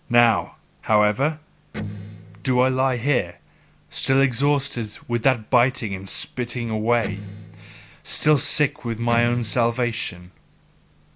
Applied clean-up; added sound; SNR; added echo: none; Electric guitar; 10 dB; none.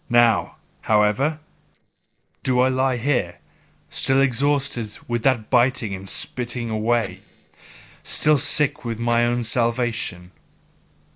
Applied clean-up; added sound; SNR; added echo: neural separator model SepFormer DNS4.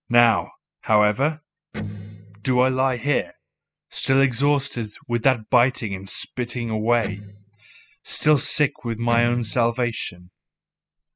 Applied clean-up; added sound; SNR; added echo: classical method spectral subtraction.